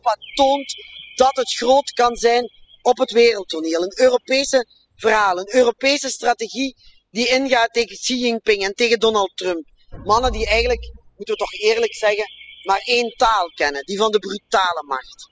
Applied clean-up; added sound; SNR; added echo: classical method spectral subtraction.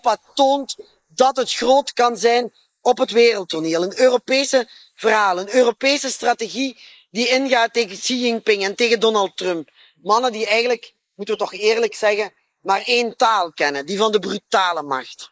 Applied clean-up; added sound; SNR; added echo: neural mask model Resemble Enhance denoiser.